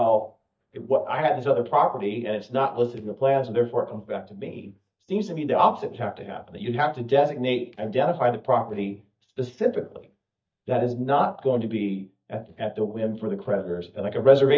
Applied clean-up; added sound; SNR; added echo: neural mask model DeepFilterNet 3.